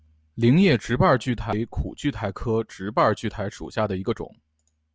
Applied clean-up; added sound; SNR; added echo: none; none; none; none.